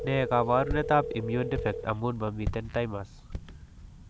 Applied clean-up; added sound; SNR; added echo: none; Walk, footsteps + Telephone; 7 dB; none.